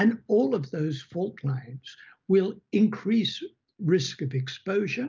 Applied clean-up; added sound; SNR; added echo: none; none; none; none.